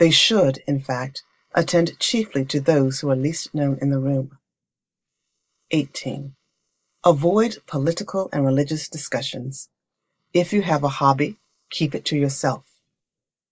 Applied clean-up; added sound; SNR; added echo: neural mask model Resemble Enhance denoiser.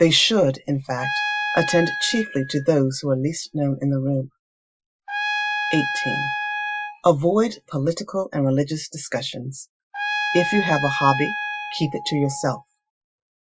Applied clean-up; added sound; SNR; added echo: classical method Wiener filter.